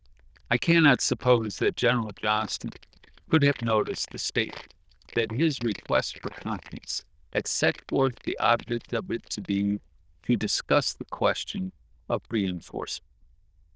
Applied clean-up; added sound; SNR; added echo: neural diffusion model UNIVERSE++.